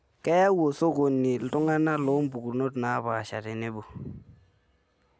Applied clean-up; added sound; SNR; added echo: none; none; none; none.